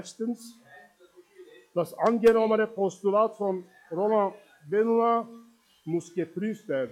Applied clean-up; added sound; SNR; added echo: classical method log-MMSE.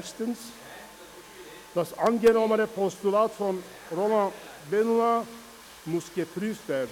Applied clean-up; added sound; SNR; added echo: none; Domestic sounds, home sounds; 19 dB; none.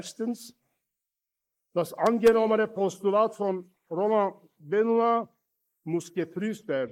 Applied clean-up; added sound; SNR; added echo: neural mask model Resemble Enhance denoiser.